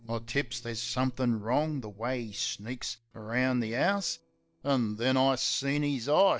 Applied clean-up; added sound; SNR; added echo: neural separator model SepFormer DNS4.